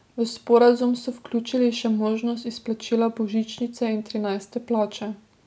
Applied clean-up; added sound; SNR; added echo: none; none; none; none.